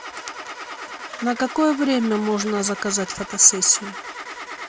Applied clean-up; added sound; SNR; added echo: none; Engine starting / Car; 12 dB; none.